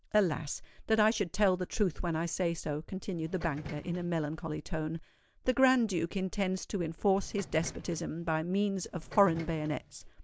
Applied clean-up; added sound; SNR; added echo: none; Subway, metro, underground; 17 dB; none.